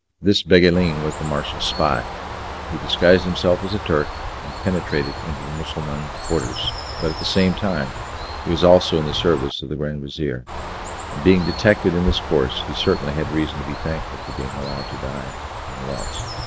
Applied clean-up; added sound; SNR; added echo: none; Bird; 9 dB; none.